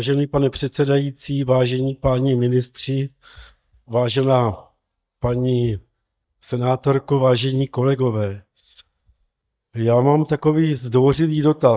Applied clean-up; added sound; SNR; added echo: neural mask model DeepFilterNet 3.